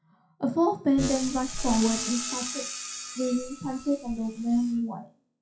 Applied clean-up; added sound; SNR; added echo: classical method WPE with log-MMSE.